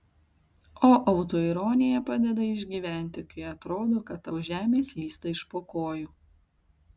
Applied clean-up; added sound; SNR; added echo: none; none; none; none.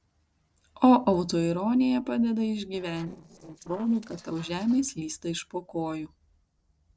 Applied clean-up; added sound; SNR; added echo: neural separator model SepFormer DNS4.